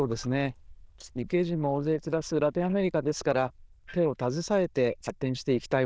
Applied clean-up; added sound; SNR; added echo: neural diffusion model UNIVERSE++.